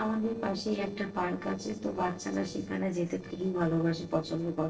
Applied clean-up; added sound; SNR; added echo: neural separator model SepFormer DNS4.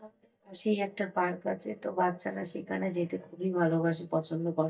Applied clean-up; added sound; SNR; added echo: neural mask model DeepFilterNet 3.